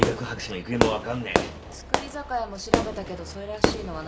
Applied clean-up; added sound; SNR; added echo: none; Fireworks; -4 dB; none.